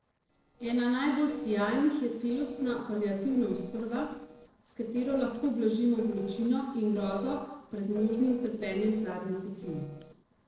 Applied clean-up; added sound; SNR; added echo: neural separator model SepFormer DNS4.